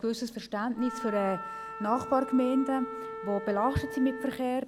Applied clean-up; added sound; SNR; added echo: none; Wind instrument, woodwind instrument; 10 dB; none.